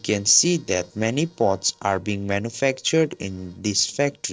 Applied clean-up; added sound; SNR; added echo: neural separator model SepFormer DNS4.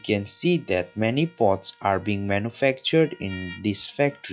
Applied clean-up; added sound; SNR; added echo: classical method log-MMSE.